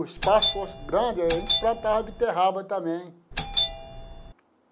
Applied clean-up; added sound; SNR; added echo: none; Doorbell; -2 dB; none.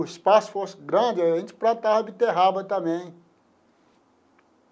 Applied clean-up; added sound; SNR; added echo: none; none; none; none.